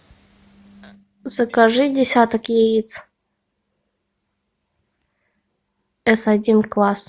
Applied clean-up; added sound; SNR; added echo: none; none; none; none.